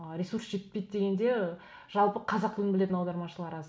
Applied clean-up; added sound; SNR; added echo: none; none; none; none.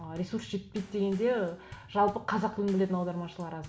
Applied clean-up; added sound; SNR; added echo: none; Bass drum / Snare drum / Drum kit; 20 dB; none.